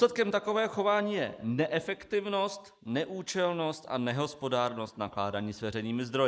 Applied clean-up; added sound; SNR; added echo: neural mask model Resemble Enhance denoiser.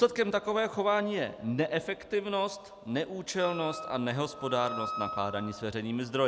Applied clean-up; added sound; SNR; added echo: none; Wind instrument, woodwind instrument; 10 dB; none.